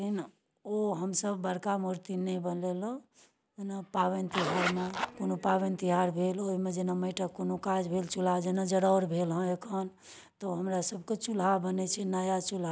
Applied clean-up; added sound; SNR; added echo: none; Zipper (clothing); 3 dB; none.